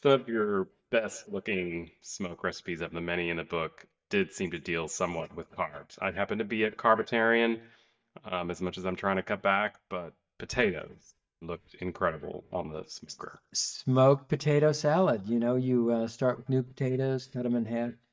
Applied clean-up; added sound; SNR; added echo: neural mask model DeepFilterNet 3.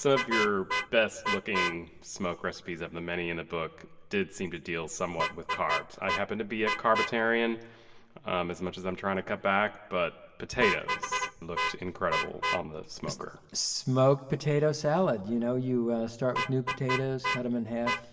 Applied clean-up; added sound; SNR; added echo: none; Vehicle horn, car horn, honking; 6 dB; reverberation time 1.2 s.